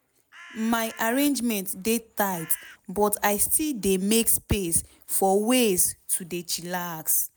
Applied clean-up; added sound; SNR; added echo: none; Bird; 20 dB; none.